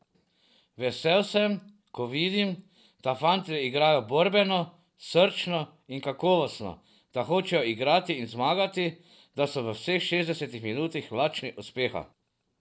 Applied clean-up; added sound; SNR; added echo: none; none; none; none.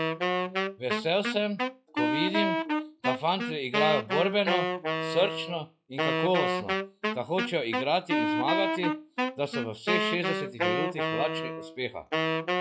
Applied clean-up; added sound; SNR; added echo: classical method log-MMSE.